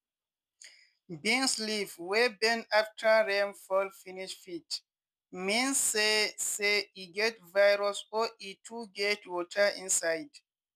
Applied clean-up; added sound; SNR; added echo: none; none; none; none.